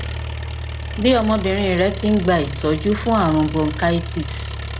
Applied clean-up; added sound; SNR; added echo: none; Engine; 7 dB; none.